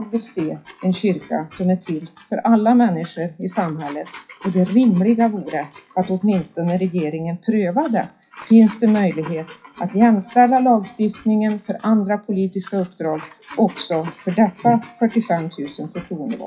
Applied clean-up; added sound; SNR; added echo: classical method WPE with log-MMSE.